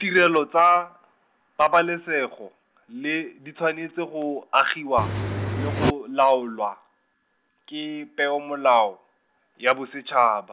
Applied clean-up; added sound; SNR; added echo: none; Engine; 1 dB; none.